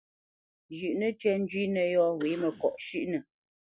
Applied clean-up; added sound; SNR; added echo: none; Cough; 17 dB; none.